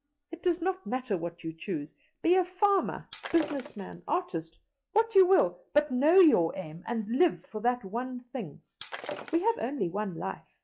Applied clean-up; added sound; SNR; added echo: classical method log-MMSE.